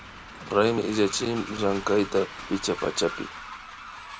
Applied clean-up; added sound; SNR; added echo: none; Train; 12 dB; none.